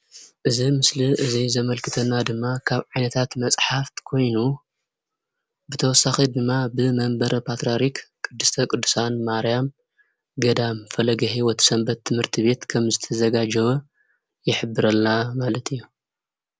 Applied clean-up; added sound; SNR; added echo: none; none; none; none.